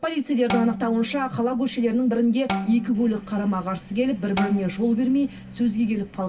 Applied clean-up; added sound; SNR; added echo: none; Bowed string instrument; 10 dB; reverberation time 0.2 s.